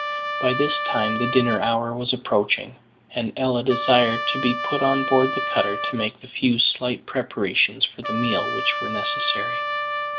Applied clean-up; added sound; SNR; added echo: none; Trumpet; 5 dB; none.